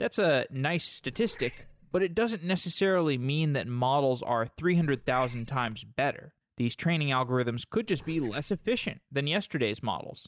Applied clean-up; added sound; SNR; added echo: neural mask model DeepFilterNet 3.